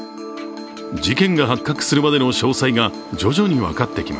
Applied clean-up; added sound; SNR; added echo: none; none; none; none.